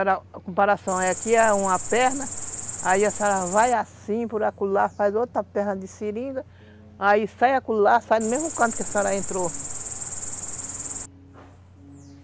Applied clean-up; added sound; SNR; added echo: none; Cricket; 7 dB; none.